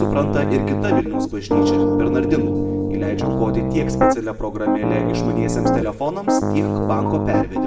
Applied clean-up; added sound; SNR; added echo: none; Piano; -4 dB; reverberation time 0.6 s.